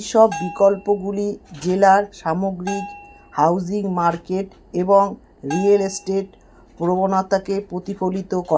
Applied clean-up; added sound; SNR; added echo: none; Bell; 17 dB; none.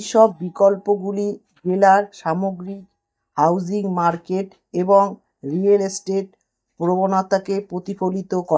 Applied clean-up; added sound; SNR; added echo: neural mask model DeepFilterNet 3.